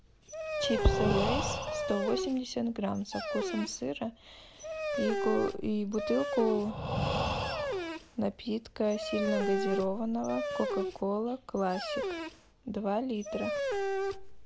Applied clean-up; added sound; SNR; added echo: none; Breathing + Dog; 1 dB; none.